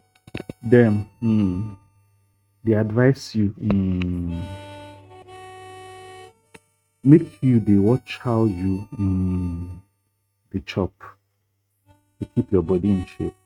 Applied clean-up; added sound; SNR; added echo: neural mask model RNNoise.